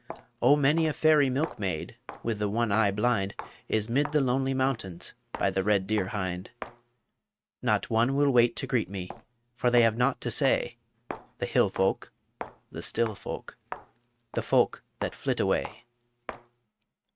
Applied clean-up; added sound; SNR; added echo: neural mask model RNNoise.